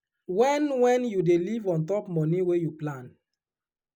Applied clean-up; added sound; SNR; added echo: none; none; none; none.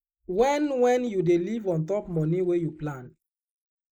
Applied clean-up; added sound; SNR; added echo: neural mask model Resemble Enhance denoiser.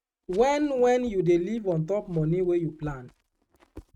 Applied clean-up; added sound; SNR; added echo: neural mask model RNNoise.